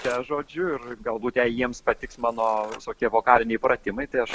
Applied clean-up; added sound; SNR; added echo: none; Scissors; 18 dB; none.